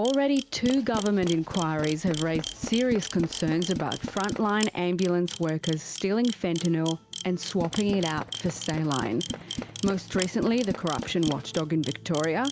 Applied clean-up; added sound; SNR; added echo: none; Camera + Tools; 10 dB; none.